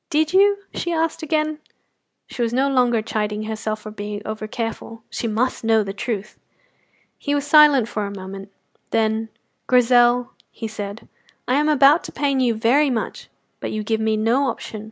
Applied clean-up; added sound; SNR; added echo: none; none; none; none.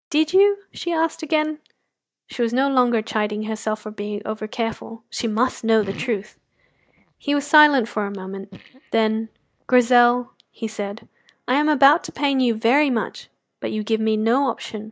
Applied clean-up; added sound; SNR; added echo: neural mask model DeepFilterNet 3.